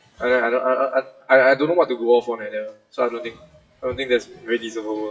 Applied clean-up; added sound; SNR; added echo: classical method WPE with log-MMSE.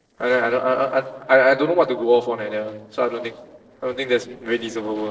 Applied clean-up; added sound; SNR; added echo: neural separator model SepFormer DNS4.